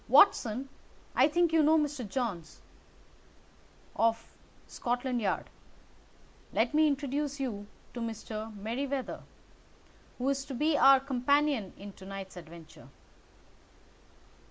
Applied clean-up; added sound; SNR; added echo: none; none; none; none.